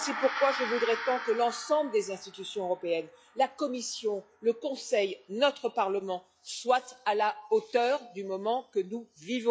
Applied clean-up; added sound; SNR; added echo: classical method log-MMSE.